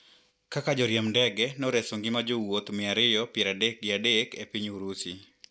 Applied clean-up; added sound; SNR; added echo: none; none; none; none.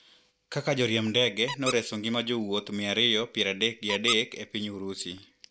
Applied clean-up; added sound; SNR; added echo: none; Squeak; 12 dB; none.